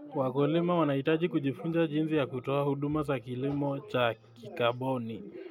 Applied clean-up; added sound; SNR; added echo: none; none; none; none.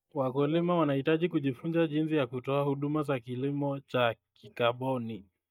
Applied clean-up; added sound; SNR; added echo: neural mask model DeepFilterNet 3.